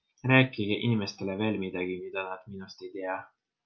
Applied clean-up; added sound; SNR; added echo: none; none; none; none.